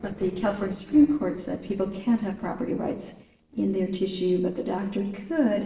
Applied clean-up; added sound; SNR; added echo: neural separator model SepFormer DNS4.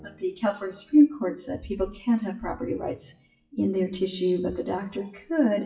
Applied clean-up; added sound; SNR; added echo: classical method WPE with log-MMSE.